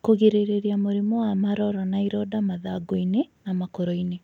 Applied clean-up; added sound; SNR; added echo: none; none; none; none.